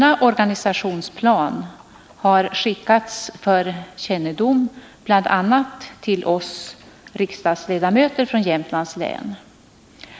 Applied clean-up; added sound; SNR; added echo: none; none; none; none.